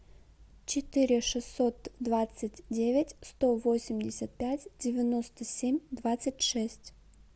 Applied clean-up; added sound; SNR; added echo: none; none; none; none.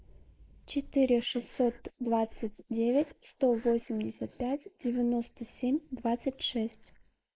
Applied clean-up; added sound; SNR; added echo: neural mask model Resemble Enhance denoiser.